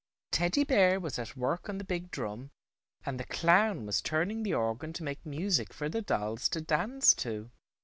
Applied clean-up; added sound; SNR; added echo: none; none; none; none.